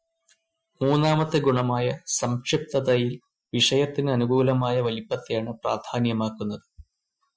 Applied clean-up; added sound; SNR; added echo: classical method Wiener filter.